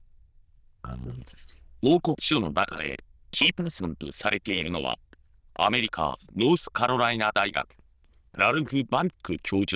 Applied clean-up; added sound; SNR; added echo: neural diffusion model UNIVERSE++.